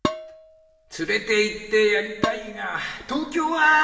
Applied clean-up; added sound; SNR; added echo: none; Dishes, pots, and pans; 9 dB; reverberation time 2.8 s.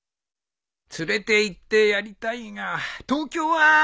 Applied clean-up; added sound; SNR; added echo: none; none; none; none.